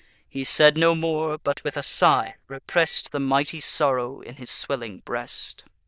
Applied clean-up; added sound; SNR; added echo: neural diffusion model UNIVERSE++.